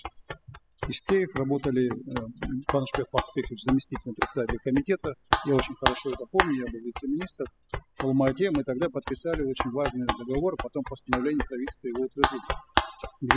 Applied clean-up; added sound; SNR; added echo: classical method spectral subtraction.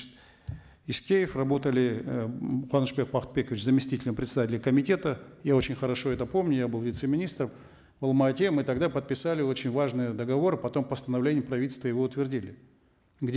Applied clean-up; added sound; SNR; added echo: none; none; none; none.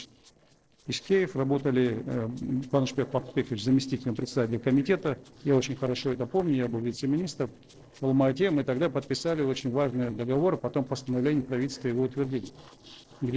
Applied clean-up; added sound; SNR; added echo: neural separator model SepFormer DNS4.